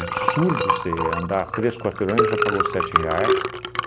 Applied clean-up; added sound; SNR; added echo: none; Liquid; -2 dB; none.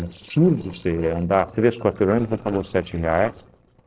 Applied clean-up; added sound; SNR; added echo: neural separator model SepFormer DNS4.